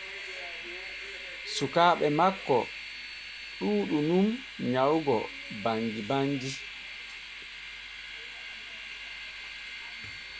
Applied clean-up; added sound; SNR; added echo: none; Train; 10 dB; none.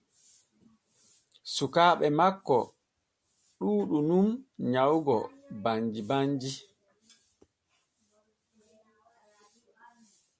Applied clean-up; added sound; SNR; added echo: none; none; none; none.